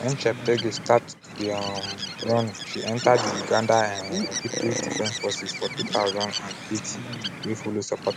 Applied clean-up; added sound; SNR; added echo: none; Bird; 6 dB; none.